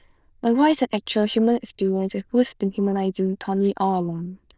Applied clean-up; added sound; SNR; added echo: neural diffusion model UNIVERSE++.